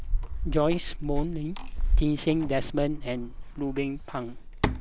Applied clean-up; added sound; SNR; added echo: none; Keys jangling; -1 dB; none.